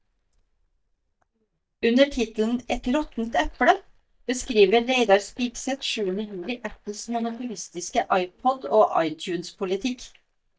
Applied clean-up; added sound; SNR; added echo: neural mask model DeepFilterNet 3.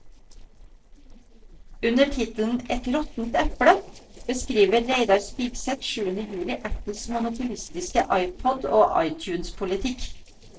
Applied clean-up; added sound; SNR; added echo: neural separator model SepFormer DNS4.